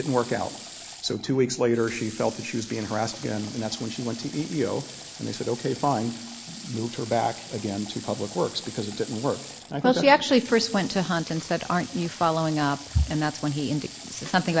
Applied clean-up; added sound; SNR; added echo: none; Water tap, faucet / Water; 15 dB; none.